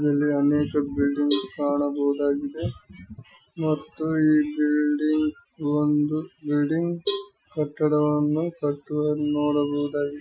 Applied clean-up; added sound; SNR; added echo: classical method Wiener filter.